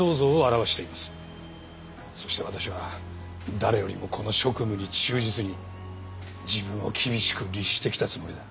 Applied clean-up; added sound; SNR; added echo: none; none; none; none.